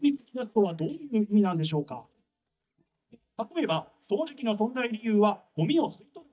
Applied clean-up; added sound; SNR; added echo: neural mask model DeepFilterNet 3.